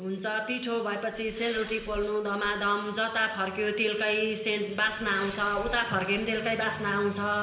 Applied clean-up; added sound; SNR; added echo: none; Respiratory sounds; 16 dB; reverberation time 0.9 s.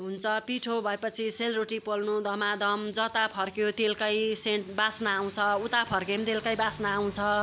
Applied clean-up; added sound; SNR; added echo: none; none; none; none.